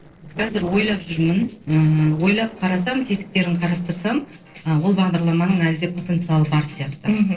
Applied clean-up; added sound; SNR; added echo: neural separator model SepFormer DNS4.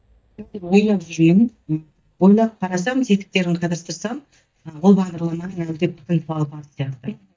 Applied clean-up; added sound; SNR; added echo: neural mask model DeepFilterNet 3.